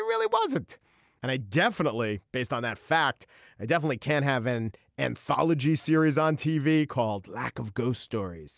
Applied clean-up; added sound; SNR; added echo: none; none; none; none.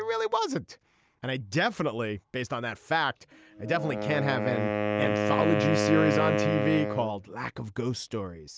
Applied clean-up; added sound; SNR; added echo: none; Wind instrument, woodwind instrument; 2 dB; none.